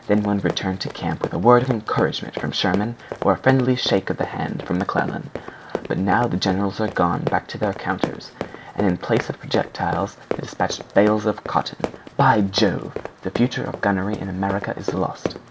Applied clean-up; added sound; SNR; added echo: none; Run; 10 dB; none.